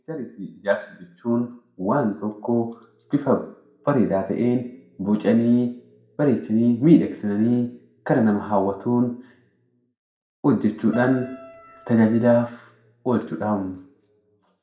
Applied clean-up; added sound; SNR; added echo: none; Keyboard (musical); 17 dB; reverberation time 0.5 s.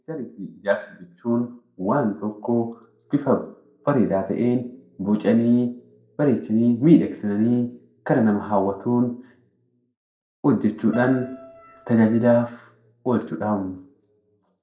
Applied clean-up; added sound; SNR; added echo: neural separator model SepFormer DNS4.